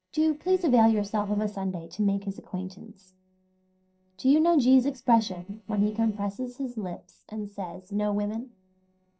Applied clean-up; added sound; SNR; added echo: neural separator model SepFormer DNS4.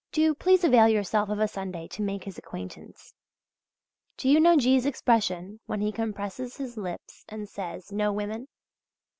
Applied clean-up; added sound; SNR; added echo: none; none; none; none.